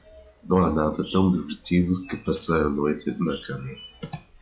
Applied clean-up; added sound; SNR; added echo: classical method log-MMSE.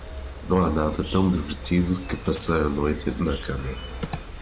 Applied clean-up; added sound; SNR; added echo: none; Insect; 11 dB; none.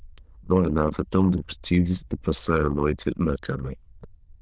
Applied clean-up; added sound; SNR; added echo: neural diffusion model UNIVERSE++.